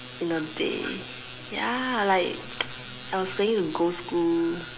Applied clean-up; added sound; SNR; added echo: none; none; none; none.